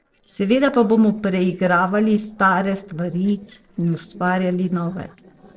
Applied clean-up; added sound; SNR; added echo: neural separator model SepFormer DNS4.